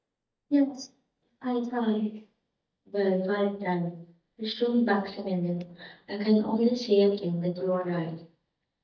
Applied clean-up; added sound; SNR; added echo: neural mask model DeepFilterNet 3.